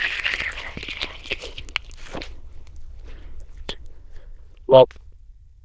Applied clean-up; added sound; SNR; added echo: neural diffusion model UNIVERSE++.